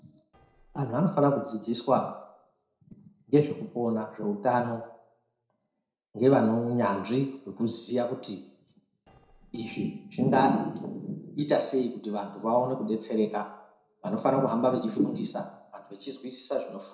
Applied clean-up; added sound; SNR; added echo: neural separator model SepFormer DNS4.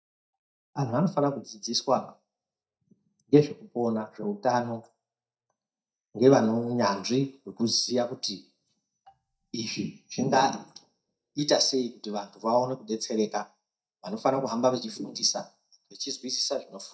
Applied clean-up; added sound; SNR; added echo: neural mask model DeepFilterNet 3.